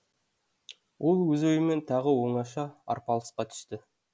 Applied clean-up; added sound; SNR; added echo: none; none; none; none.